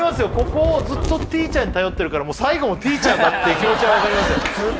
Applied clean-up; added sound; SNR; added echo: none; Thunder / Rain; 8 dB; none.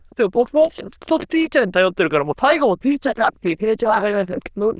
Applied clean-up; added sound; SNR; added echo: neural diffusion model UNIVERSE++.